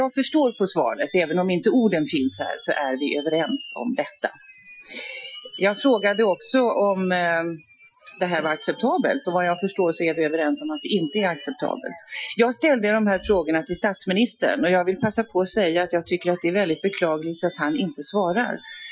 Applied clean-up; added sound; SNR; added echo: classical method Wiener filter.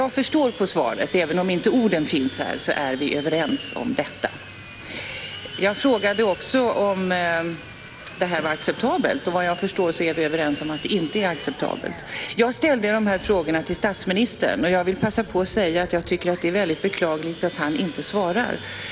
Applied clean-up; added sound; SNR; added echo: none; Sawing; 15 dB; none.